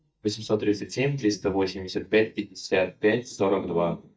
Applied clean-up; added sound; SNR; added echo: neural mask model DeepFilterNet 3.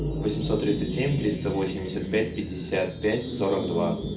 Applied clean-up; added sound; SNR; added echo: none; Wind chime; 12 dB; reverberation time 0.4 s.